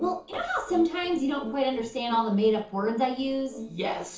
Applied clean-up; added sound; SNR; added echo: neural separator model SepFormer DNS4.